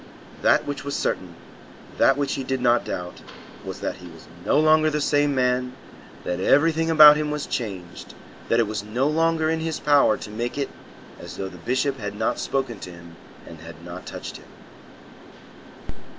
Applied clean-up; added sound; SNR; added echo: none; Mechanisms; 18 dB; none.